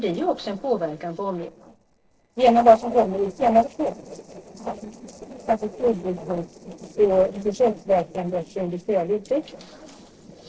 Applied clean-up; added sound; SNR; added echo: neural separator model SepFormer DNS4.